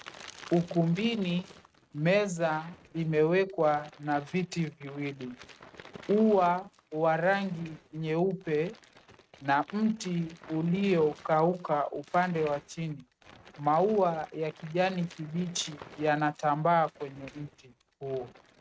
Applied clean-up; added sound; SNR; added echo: neural mask model RNNoise.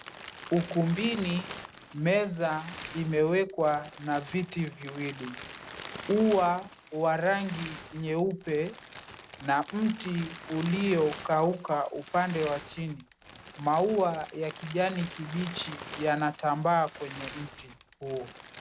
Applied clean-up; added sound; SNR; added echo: none; Crumpling, crinkling; 14 dB; none.